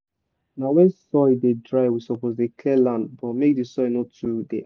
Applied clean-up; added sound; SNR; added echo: none; none; none; none.